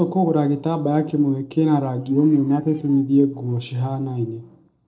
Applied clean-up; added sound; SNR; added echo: neural separator model SepFormer DNS4.